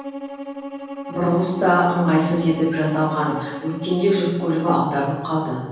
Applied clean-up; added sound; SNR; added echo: none; Bowed string instrument; 12 dB; reverberation time 1.1 s.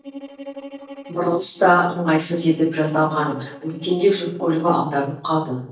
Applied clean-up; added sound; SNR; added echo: neural mask model DeepFilterNet 3.